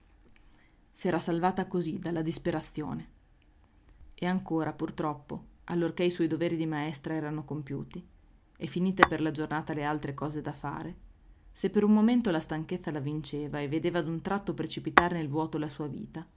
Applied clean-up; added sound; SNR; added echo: none; Tap / Glass; -1 dB; none.